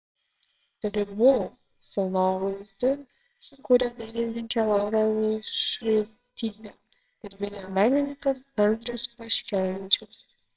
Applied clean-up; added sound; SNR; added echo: neural separator model SepFormer WHAMR!.